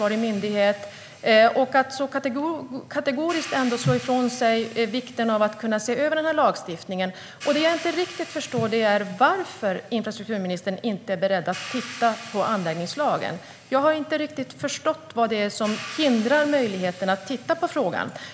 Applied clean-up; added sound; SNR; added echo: none; Hi-hat; 18 dB; none.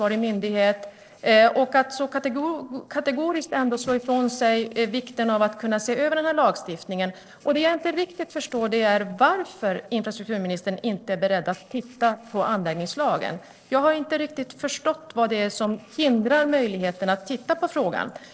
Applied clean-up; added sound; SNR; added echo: neural separator model SepFormer DNS4.